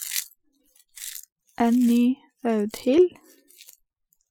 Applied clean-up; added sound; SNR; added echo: classical method Wiener filter.